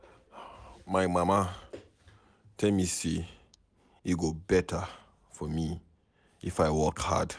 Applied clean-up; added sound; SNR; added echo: none; none; none; none.